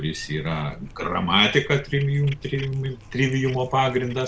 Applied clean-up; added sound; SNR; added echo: none; Cat; 18 dB; none.